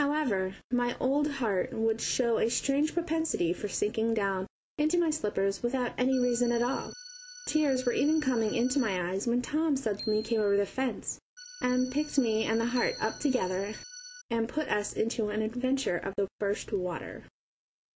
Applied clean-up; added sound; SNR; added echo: none; Bicycle bell + Organ; 17 dB; none.